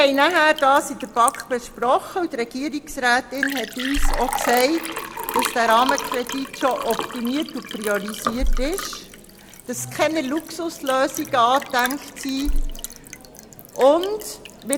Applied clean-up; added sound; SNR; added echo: none; Liquid; 6 dB; none.